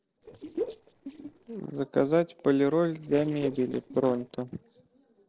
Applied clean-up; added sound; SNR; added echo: neural separator model SepFormer DNS4.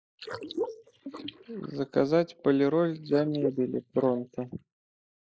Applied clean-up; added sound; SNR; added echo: neural mask model Resemble Enhance denoiser.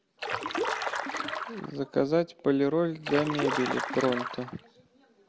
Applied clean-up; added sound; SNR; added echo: none; Stream; 3 dB; none.